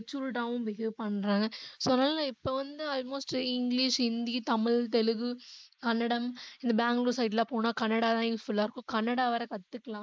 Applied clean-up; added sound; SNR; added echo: neural mask model Resemble Enhance denoiser.